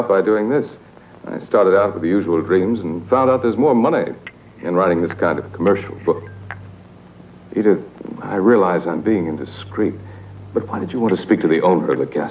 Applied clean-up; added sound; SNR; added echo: none; Cutlery, silverware / Dishes, pots, and pans / Chink, clink + Bowed string instrument; 19 dB; none.